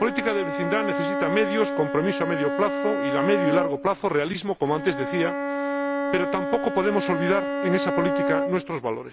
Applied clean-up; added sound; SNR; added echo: none; Bowed string instrument; 2 dB; none.